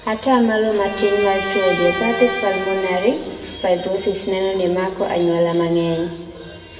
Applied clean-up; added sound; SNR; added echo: none; Bowed string instrument; 6 dB; reverberation time 1.3 s.